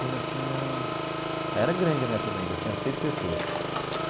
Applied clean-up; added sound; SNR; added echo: none; Engine; -1 dB; none.